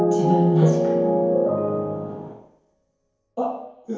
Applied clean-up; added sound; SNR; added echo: none; none; none; reverberation time 1.0 s.